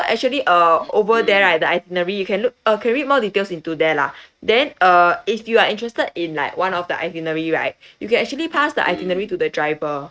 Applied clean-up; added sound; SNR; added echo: neural mask model RNNoise.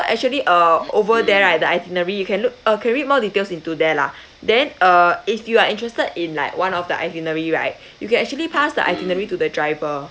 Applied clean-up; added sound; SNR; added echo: none; Cough; 16 dB; none.